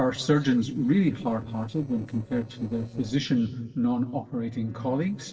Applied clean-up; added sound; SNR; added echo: neural separator model SepFormer DNS4.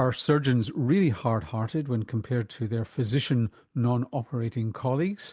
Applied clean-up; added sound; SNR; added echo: none; none; none; none.